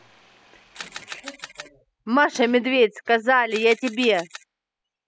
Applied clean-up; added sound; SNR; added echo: classical method spectral subtraction.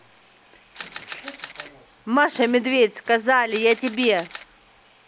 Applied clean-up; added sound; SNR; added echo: none; Camera; 16 dB; none.